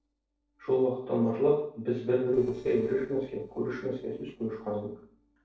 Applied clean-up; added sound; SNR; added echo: neural separator model SepFormer DNS4.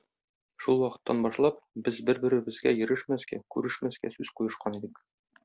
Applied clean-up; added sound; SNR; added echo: none; none; none; none.